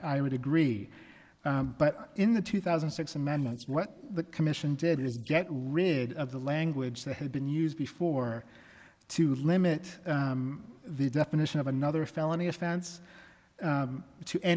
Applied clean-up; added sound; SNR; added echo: neural mask model Resemble Enhance denoiser.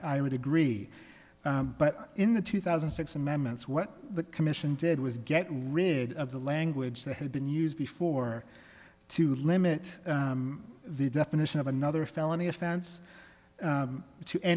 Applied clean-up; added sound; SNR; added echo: none; none; none; none.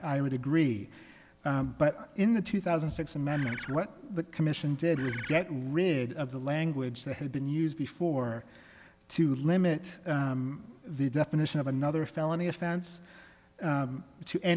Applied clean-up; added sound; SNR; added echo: none; Bird; 10 dB; none.